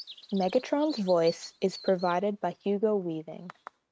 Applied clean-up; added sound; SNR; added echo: neural mask model RNNoise.